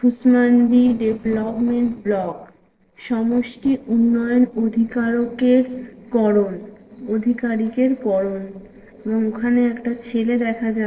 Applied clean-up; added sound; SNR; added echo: neural separator model SepFormer DNS4.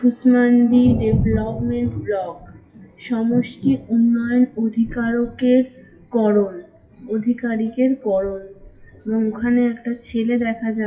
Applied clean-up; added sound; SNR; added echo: classical method WPE with log-MMSE.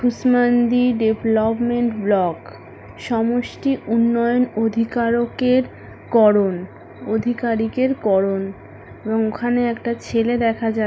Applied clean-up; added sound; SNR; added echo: none; none; none; none.